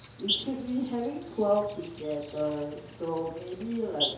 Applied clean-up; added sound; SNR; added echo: none; Insect; 6 dB; reverberation time 2.4 s.